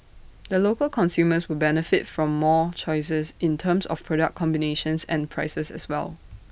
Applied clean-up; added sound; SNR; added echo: none; none; none; none.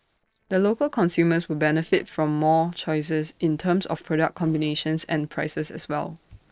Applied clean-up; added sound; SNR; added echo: neural separator model SepFormer DNS4.